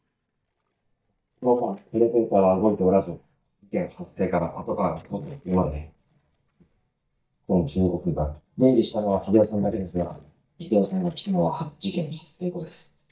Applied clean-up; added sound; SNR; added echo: neural mask model DeepFilterNet 3.